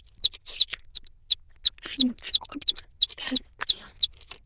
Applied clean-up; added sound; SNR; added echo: neural diffusion model UNIVERSE++.